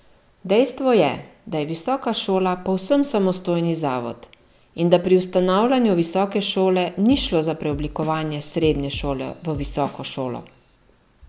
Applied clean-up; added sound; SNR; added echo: none; Drum kit; 15 dB; none.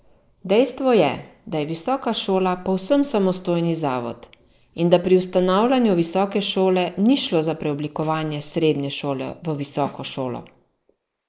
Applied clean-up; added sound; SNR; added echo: neural mask model Resemble Enhance denoiser.